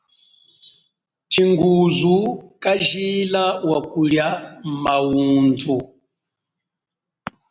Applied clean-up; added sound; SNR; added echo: none; none; none; none.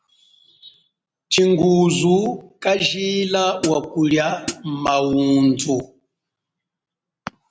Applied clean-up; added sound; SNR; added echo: none; Hi-hat; 10 dB; none.